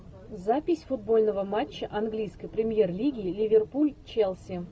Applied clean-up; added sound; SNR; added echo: none; none; none; none.